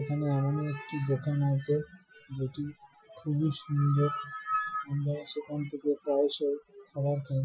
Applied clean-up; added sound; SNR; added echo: classical method Wiener filter.